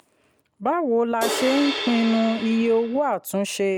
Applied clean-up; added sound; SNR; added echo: none; Crash cymbal; 7 dB; none.